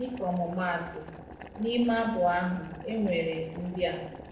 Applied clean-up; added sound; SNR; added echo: none; Boiling; 14 dB; reverberation time 0.7 s.